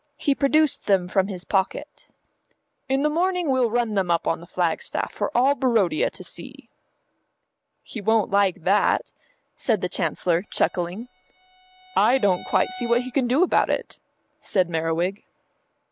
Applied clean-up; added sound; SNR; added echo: none; Bowed string instrument; 18 dB; none.